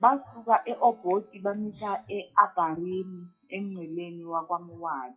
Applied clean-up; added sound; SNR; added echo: classical method WPE with log-MMSE.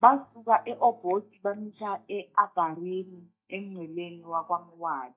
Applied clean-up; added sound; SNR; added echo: neural mask model DeepFilterNet 3.